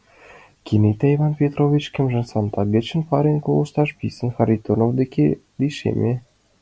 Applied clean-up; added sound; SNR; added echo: none; none; none; none.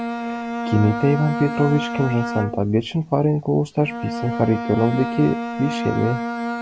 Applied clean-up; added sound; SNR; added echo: none; Bowed string instrument; 6 dB; none.